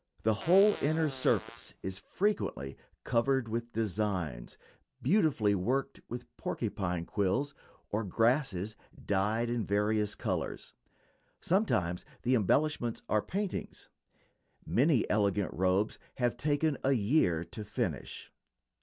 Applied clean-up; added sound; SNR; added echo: none; Fart; 17 dB; none.